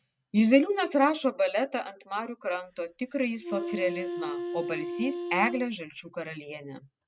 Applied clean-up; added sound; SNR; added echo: none; Wind instrument, woodwind instrument; 7 dB; none.